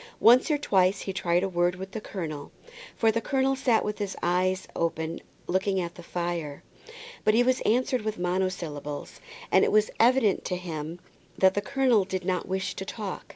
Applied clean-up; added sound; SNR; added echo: none; none; none; none.